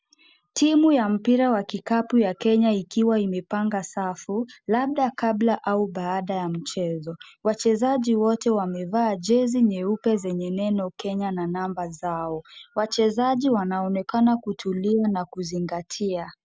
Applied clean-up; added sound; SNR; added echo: none; none; none; none.